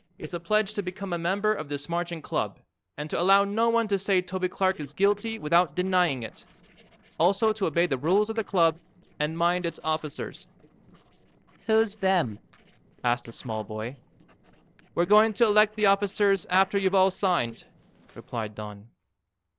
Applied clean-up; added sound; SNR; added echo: neural separator model SepFormer DNS4.